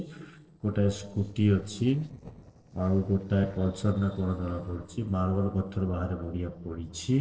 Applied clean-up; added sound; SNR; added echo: neural separator model SepFormer DNS4.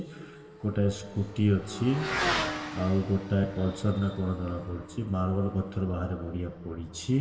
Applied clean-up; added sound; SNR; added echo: none; Motorcycle / Accelerating, revving, vroom; 9 dB; reverberation time 2.3 s.